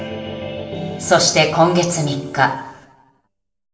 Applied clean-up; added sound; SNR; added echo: none; none; none; reverberation time 0.7 s.